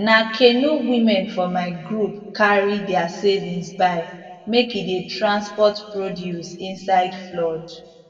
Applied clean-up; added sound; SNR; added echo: none; none; none; reverberation time 1.4 s.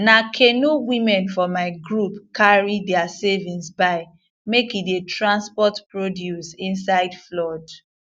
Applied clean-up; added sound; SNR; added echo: none; none; none; none.